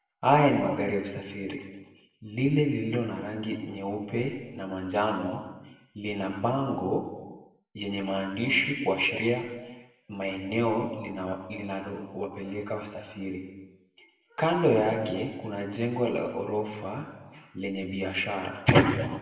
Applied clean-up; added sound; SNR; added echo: none; none; none; reverberation time 1.2 s.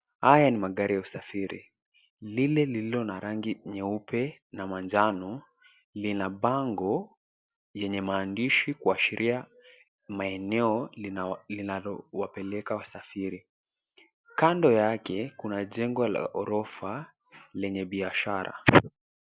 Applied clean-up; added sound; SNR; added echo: none; none; none; none.